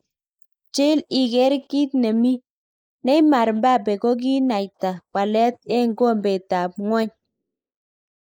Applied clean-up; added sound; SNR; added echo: neural mask model Resemble Enhance denoiser.